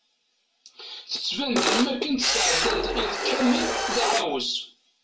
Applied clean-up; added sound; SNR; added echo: none; Camera; -2 dB; reverberation time 0.2 s.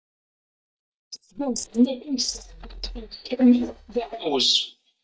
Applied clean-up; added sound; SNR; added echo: neural mask model DeepFilterNet 3.